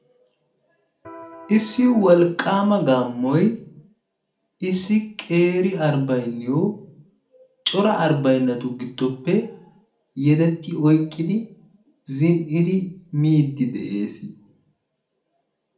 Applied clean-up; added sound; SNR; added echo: none; Electric guitar; 19 dB; reverberation time 0.4 s.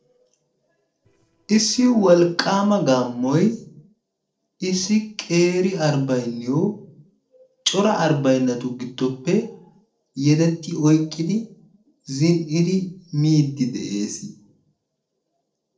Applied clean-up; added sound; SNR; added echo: neural separator model SepFormer DNS4.